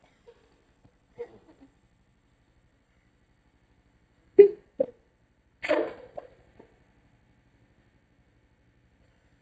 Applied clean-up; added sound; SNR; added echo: neural mask model DeepFilterNet 3.